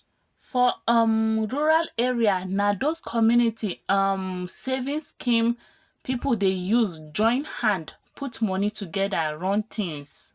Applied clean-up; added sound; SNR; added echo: none; none; none; none.